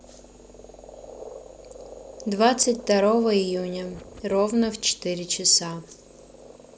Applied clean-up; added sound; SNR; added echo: none; Frog + Wind; 19 dB; none.